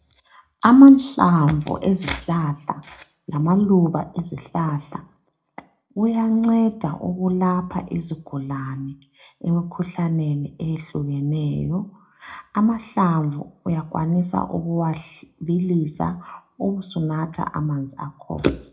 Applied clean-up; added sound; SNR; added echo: none; none; none; reverberation time 0.2 s.